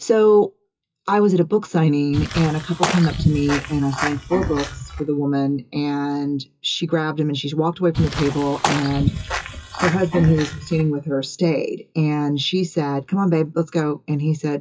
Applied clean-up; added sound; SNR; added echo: classical method WPE with log-MMSE.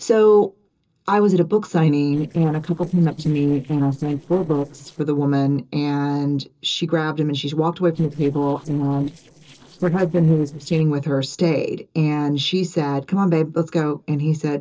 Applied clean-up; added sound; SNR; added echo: neural separator model SepFormer DNS4.